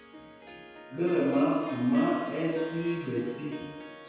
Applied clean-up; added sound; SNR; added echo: none; Harp; 15 dB; reverberation time 1.2 s.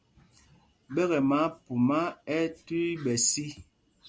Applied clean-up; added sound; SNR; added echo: none; none; none; none.